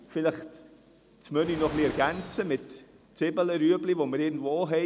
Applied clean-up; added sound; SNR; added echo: none; Animal; 3 dB; none.